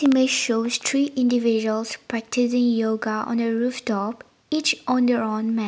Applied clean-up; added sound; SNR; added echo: none; none; none; none.